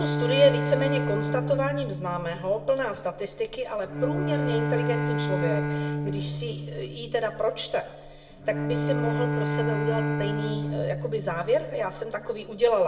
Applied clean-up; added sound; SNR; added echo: none; Bowed string instrument; 1 dB; reverberation time 0.6 s.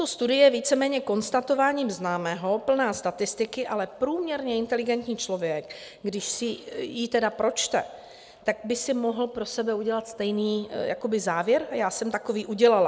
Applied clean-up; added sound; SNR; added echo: none; none; none; none.